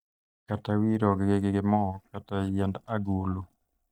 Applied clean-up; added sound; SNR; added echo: neural mask model DeepFilterNet 3.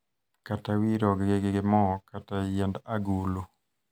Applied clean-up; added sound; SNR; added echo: none; none; none; none.